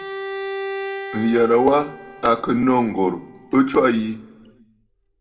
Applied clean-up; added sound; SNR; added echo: none; Bowed string instrument; 12 dB; reverberation time 0.8 s.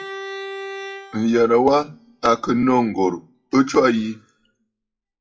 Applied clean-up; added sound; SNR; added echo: classical method WPE with log-MMSE.